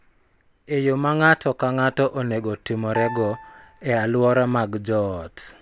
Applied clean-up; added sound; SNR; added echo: none; Piano; 11 dB; none.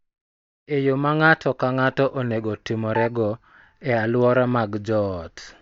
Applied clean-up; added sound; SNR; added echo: neural mask model DeepFilterNet 3.